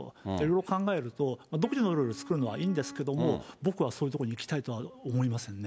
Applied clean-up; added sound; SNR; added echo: none; Wind instrument, woodwind instrument; 17 dB; none.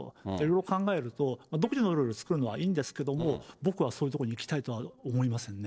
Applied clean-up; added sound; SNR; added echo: neural separator model SepFormer DNS4.